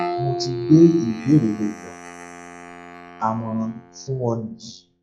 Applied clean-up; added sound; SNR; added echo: classical method log-MMSE.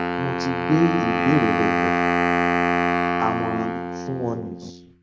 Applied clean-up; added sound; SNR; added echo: none; Wind instrument, woodwind instrument; -4 dB; none.